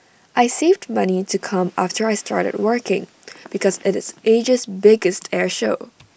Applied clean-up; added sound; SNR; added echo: none; none; none; none.